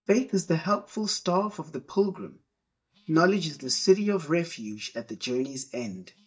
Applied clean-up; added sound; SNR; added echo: neural mask model DeepFilterNet 3.